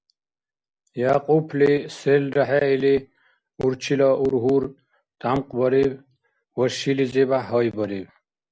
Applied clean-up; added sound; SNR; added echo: none; none; none; none.